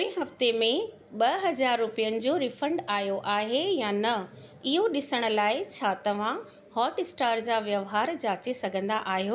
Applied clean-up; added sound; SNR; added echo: none; none; none; none.